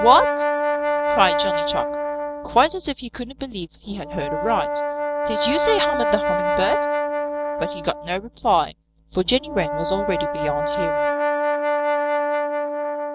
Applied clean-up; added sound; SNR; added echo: none; Brass instrument; -1 dB; none.